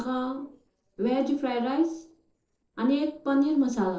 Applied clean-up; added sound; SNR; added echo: neural separator model SepFormer DNS4.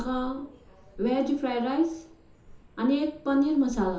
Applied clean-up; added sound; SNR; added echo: none; Subway, metro, underground; 19 dB; reverberation time 0.6 s.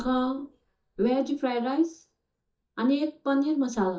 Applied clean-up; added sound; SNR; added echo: neural mask model DeepFilterNet 3.